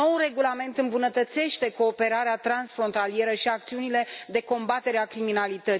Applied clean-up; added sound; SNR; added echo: none; none; none; none.